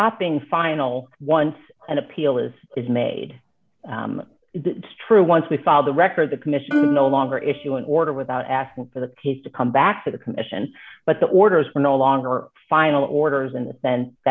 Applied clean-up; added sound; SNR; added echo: none; Plucked string instrument; 5 dB; none.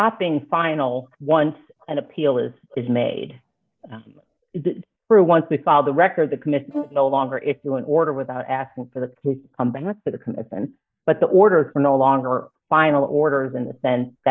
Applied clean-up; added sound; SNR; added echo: neural mask model DeepFilterNet 3.